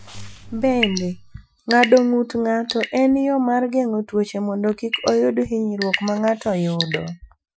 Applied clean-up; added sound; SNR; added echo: classical method Wiener filter.